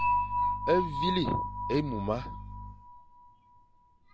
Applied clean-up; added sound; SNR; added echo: none; Dishes, pots, and pans / Chink, clink; 0 dB; none.